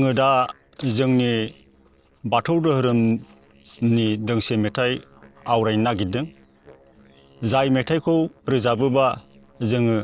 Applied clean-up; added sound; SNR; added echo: neural separator model SepFormer DNS4.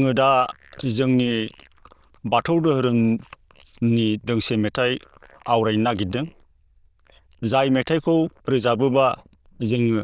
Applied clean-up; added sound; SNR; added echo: neural diffusion model UNIVERSE++.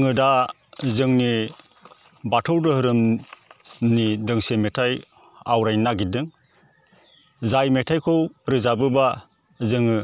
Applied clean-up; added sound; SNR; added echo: none; none; none; none.